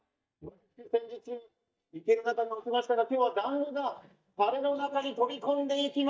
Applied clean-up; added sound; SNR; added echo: neural mask model DeepFilterNet 3.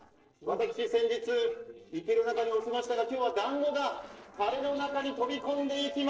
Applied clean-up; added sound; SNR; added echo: neural separator model SepFormer DNS4.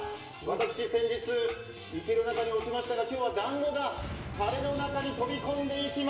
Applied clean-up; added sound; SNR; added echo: none; Boom; 13 dB; reverberation time 1.0 s.